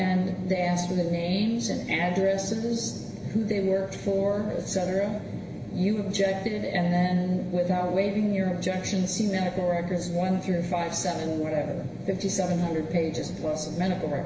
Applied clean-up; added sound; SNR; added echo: none; none; none; reverberation time 1.0 s.